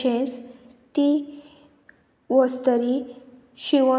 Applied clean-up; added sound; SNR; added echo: none; none; none; none.